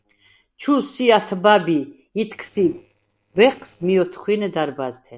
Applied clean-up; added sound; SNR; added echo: neural separator model SepFormer DNS4.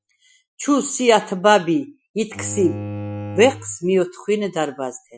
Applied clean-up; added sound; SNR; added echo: classical method Wiener filter.